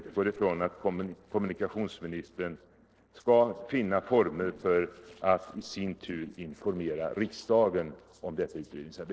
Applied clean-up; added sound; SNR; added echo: neural separator model SepFormer DNS4.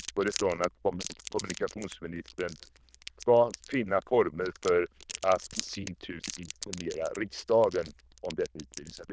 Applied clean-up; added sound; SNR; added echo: neural diffusion model UNIVERSE++.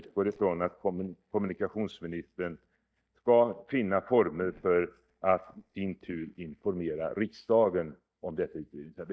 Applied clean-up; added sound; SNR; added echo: neural mask model DeepFilterNet 3.